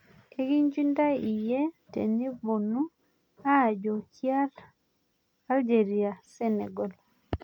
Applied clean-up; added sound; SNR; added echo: none; none; none; none.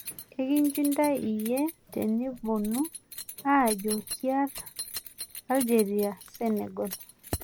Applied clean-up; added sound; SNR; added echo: none; Keys jangling; 12 dB; none.